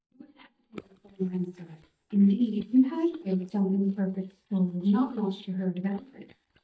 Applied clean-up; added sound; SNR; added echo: neural mask model DeepFilterNet 3.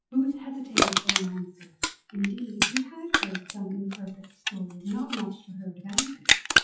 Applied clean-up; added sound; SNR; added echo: classical method WPE with log-MMSE.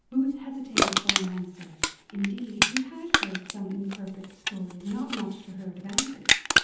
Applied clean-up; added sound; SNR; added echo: none; Crushing; -4 dB; reverberation time 0.9 s.